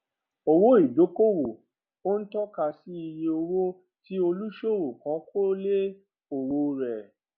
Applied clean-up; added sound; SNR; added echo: none; none; none; none.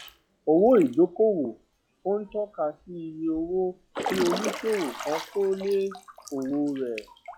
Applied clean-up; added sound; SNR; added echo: classical method log-MMSE.